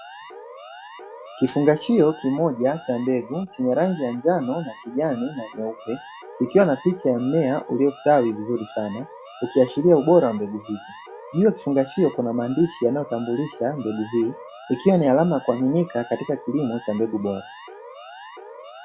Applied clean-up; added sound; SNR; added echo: classical method log-MMSE.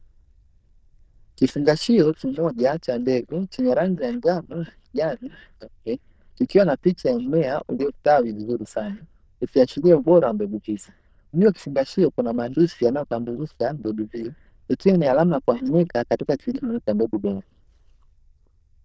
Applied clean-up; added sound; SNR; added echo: neural diffusion model UNIVERSE++.